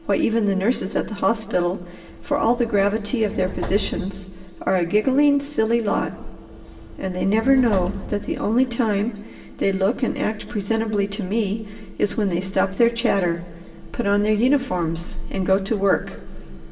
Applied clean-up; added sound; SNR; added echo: none; Subway, metro, underground; 12 dB; reverberation time 2.5 s.